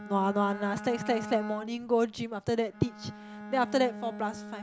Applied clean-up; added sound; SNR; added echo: none; Bowed string instrument; 12 dB; none.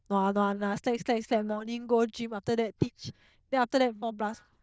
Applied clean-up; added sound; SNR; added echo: neural diffusion model UNIVERSE++.